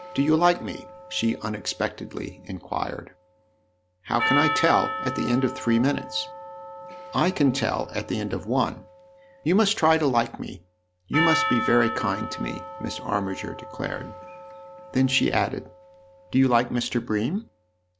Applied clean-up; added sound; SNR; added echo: none; Percussion; 9 dB; none.